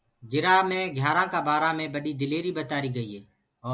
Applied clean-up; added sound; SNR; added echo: none; none; none; none.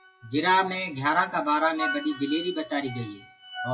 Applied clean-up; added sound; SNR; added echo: classical method WPE with log-MMSE.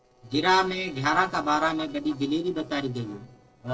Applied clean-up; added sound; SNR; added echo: neural separator model SepFormer DNS4.